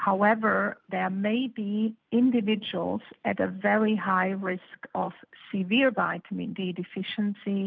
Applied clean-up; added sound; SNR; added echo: none; none; none; none.